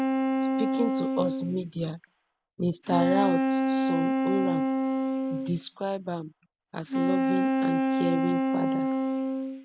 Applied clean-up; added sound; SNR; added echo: none; Wind instrument, woodwind instrument; -4 dB; none.